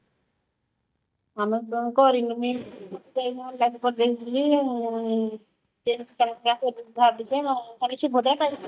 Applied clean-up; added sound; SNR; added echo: neural mask model DeepFilterNet 3.